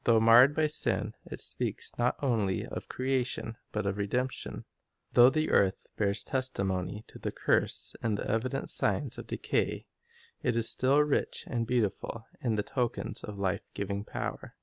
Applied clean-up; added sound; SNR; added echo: none; none; none; none.